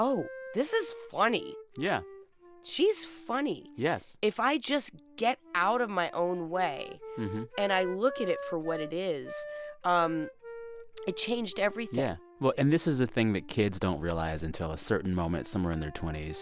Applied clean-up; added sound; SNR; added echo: none; Wind instrument, woodwind instrument; 15 dB; none.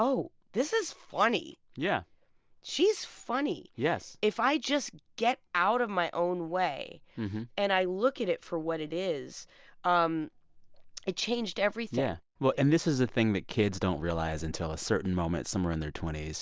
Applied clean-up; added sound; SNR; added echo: none; none; none; none.